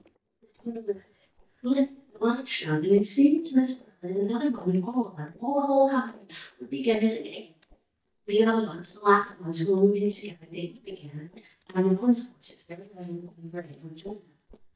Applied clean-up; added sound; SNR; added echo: neural mask model DeepFilterNet 3.